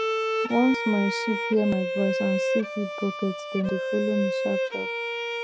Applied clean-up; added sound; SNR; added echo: none; Bowed string instrument; 1 dB; none.